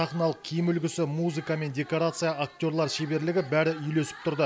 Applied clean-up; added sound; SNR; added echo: none; none; none; none.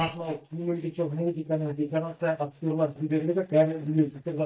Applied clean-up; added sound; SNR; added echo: neural mask model DeepFilterNet 3.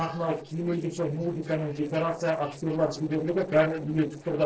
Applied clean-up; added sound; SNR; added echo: neural separator model SepFormer DNS4.